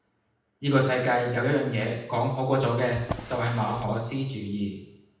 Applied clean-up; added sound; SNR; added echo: none; Drawer open or close; 12 dB; reverberation time 0.8 s.